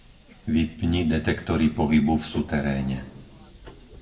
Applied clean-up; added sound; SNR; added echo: none; Subway, metro, underground; 20 dB; reverberation time 0.5 s.